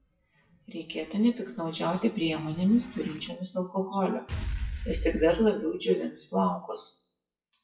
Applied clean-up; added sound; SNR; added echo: classical method WPE with log-MMSE.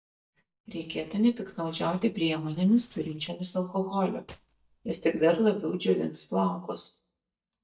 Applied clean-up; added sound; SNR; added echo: neural mask model DeepFilterNet 3.